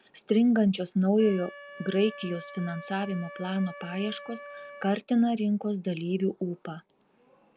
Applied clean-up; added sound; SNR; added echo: none; Wind instrument, woodwind instrument; 18 dB; none.